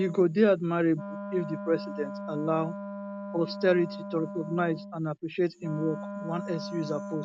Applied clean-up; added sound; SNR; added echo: none; Wind instrument, woodwind instrument; 10 dB; none.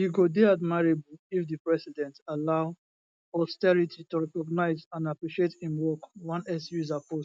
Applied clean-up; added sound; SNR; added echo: none; none; none; none.